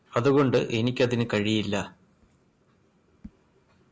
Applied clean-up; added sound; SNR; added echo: none; none; none; none.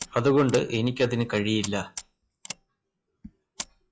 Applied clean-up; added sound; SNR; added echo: classical method log-MMSE.